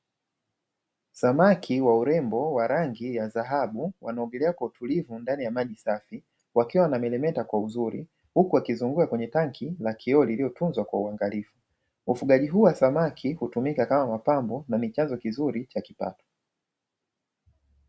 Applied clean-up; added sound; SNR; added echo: none; none; none; none.